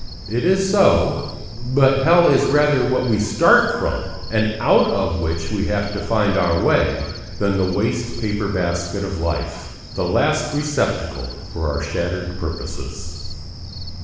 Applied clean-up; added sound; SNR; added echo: none; Cricket; 11 dB; reverberation time 1.2 s.